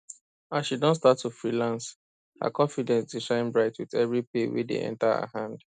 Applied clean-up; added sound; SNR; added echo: none; none; none; none.